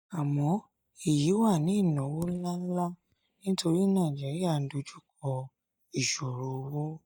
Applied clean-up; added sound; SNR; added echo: neural mask model DeepFilterNet 3.